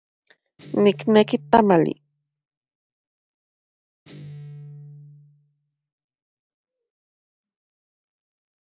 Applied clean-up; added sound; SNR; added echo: none; Guitar; 19 dB; none.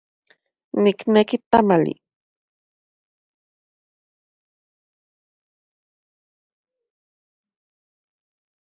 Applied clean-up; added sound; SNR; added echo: none; none; none; none.